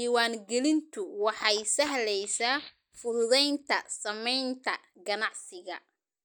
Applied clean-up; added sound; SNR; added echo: neural mask model DeepFilterNet 3.